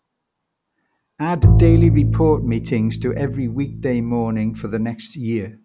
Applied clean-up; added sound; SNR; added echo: none; Bowed string instrument; -3 dB; none.